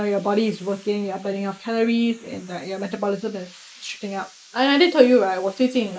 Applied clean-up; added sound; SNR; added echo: neural mask model Resemble Enhance denoiser.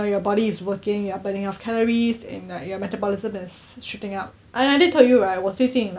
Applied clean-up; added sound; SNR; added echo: none; none; none; none.